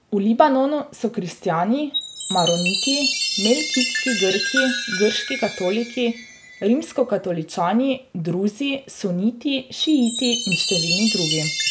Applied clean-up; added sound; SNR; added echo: none; Chime; 5 dB; none.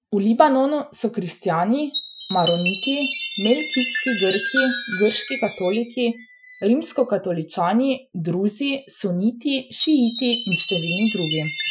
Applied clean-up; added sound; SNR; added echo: classical method Wiener filter.